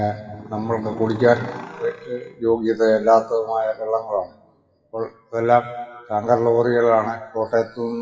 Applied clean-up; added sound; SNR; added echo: classical method WPE with log-MMSE.